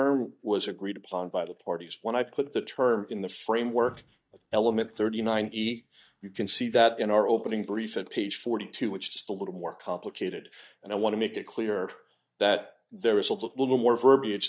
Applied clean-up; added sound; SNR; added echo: neural mask model DeepFilterNet 3.